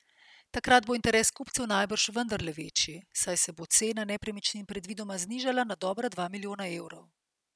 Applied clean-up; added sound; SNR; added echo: none; none; none; none.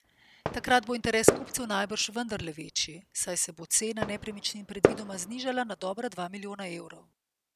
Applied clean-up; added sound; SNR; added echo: none; Fireworks; 2 dB; none.